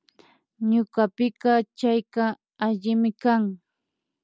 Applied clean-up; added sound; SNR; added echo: none; none; none; none.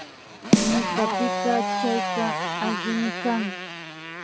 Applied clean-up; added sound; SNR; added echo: none; Motorcycle + Snare drum; -2 dB; none.